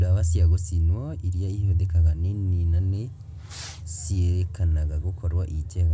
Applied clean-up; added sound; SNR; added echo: none; Fireworks; 20 dB; none.